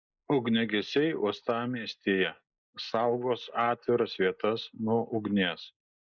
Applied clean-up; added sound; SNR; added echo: neural mask model Resemble Enhance denoiser.